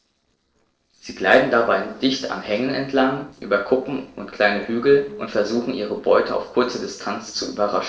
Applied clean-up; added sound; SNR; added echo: neural separator model SepFormer DNS4.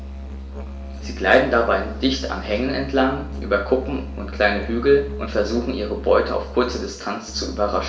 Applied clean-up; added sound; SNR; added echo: none; Musical instrument; 10 dB; reverberation time 0.4 s.